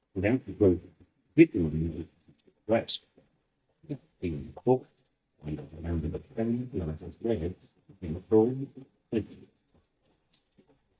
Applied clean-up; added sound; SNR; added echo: neural mask model DeepFilterNet 3.